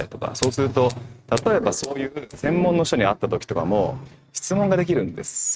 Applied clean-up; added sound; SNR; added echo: neural mask model RNNoise.